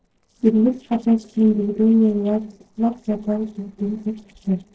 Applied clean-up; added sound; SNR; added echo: neural separator model SepFormer DNS4.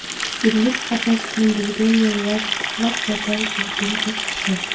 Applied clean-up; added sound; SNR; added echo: none; Water tap, faucet; 4 dB; reverberation time 0.2 s.